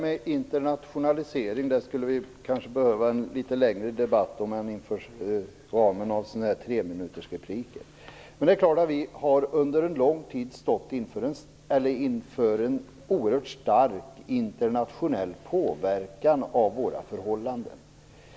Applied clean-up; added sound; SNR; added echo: none; none; none; none.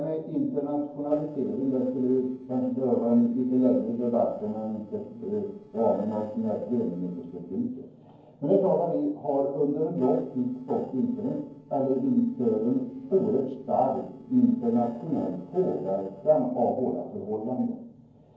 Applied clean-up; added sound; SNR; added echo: neural separator model SepFormer DNS4.